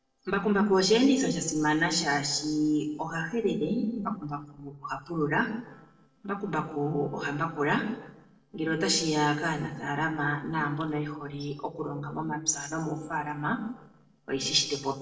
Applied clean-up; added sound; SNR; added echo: neural separator model SepFormer DNS4.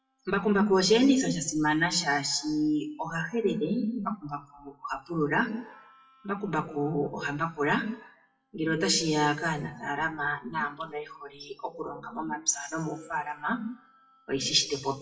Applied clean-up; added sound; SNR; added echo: classical method WPE with log-MMSE.